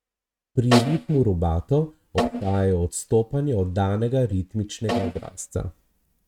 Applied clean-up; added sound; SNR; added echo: neural mask model RNNoise.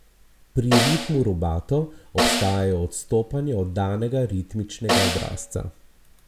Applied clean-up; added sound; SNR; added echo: none; Snare drum; 2 dB; none.